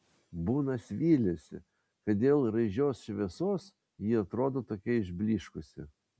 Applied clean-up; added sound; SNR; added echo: none; none; none; none.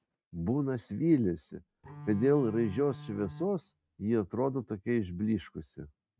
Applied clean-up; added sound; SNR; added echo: neural mask model RNNoise.